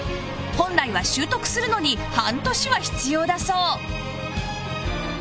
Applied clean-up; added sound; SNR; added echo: none; none; none; none.